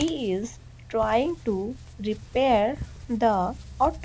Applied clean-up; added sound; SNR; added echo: none; Tearing; 14 dB; none.